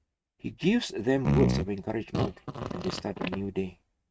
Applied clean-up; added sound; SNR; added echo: neural mask model RNNoise.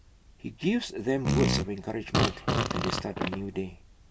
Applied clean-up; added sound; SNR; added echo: none; Fart; -3 dB; none.